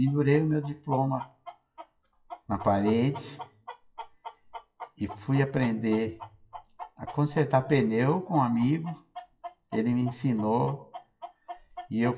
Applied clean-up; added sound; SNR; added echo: classical method WPE with log-MMSE.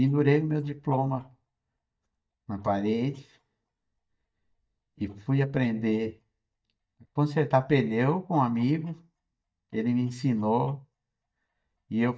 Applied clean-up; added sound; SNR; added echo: neural mask model DeepFilterNet 3.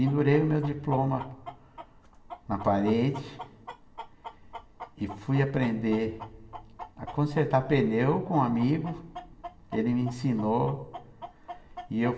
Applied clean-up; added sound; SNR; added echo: none; Chicken, rooster; 17 dB; reverberation time 0.8 s.